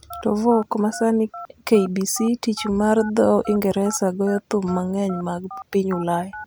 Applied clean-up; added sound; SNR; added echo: none; Telephone; 17 dB; none.